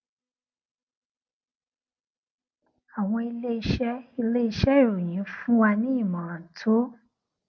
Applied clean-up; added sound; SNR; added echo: none; none; none; none.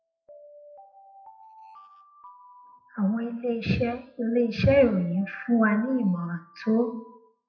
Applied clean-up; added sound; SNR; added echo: classical method WPE with log-MMSE.